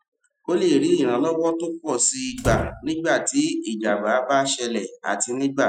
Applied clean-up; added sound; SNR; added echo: classical method Wiener filter.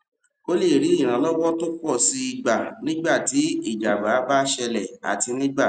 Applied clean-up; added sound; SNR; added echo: none; none; none; none.